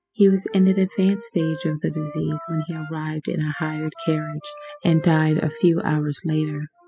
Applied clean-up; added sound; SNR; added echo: classical method spectral subtraction.